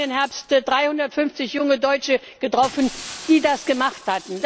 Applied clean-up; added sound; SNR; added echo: none; Shatter; 20 dB; none.